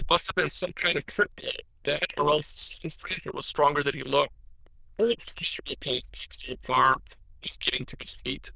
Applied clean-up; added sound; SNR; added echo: neural diffusion model UNIVERSE++.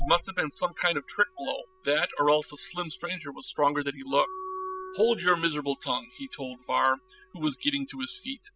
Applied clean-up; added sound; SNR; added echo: classical method spectral subtraction.